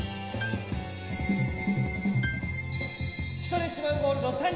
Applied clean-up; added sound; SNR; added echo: none; Piano; 16 dB; reverberation time 0.9 s.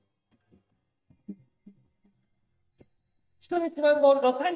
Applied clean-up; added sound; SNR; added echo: neural mask model DeepFilterNet 3.